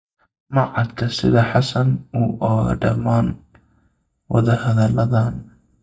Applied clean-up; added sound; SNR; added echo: neural mask model DeepFilterNet 3.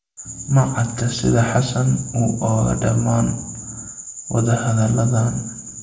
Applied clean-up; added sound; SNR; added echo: none; Engine; 19 dB; reverberation time 0.7 s.